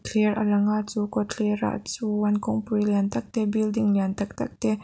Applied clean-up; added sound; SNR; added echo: none; none; none; none.